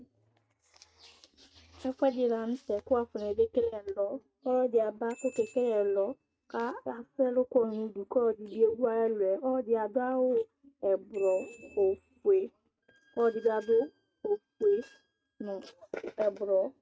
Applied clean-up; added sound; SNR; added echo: neural mask model RNNoise.